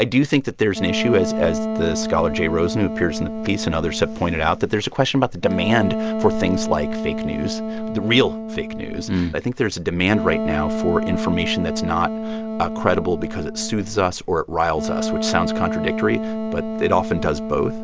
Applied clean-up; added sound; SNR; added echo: none; Wind instrument, woodwind instrument; 4 dB; none.